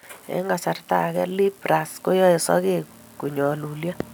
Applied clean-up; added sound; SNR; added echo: none; none; none; none.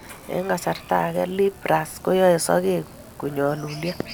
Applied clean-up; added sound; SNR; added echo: none; Chicken, rooster; 20 dB; none.